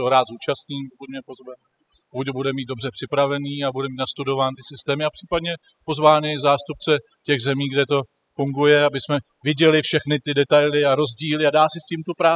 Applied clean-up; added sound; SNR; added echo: classical method spectral subtraction.